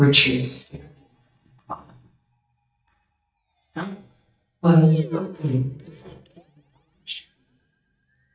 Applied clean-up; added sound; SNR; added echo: neural mask model DeepFilterNet 3.